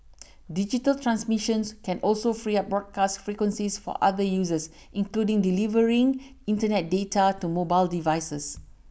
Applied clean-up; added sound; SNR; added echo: none; none; none; none.